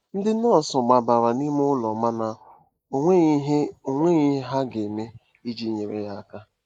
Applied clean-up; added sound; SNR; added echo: neural mask model Resemble Enhance denoiser.